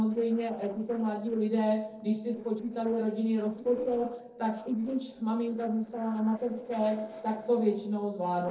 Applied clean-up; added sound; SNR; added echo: neural separator model SepFormer DNS4.